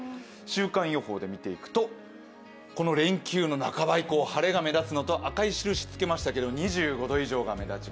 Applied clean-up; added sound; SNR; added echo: none; none; none; none.